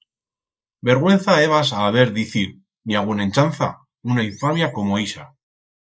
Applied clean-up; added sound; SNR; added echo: neural mask model Resemble Enhance denoiser.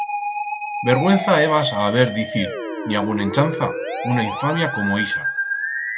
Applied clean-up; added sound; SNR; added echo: none; Musical instrument; 4 dB; none.